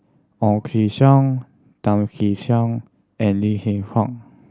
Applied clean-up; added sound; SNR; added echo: none; none; none; none.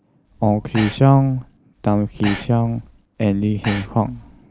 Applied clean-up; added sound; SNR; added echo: none; Breathing; 15 dB; none.